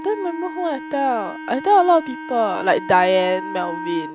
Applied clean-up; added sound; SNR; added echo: none; Wind instrument, woodwind instrument; 11 dB; none.